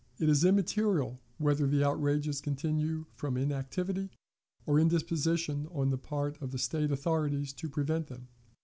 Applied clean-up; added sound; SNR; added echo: none; none; none; none.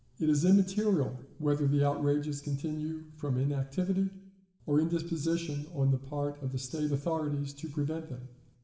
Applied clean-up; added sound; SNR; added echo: none; none; none; reverberation time 0.8 s.